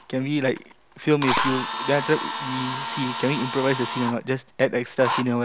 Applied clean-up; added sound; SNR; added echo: none; Drill; 4 dB; none.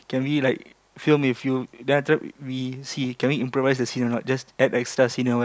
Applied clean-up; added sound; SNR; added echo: none; none; none; none.